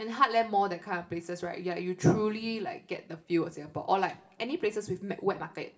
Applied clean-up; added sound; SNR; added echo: none; none; none; reverberation time 0.4 s.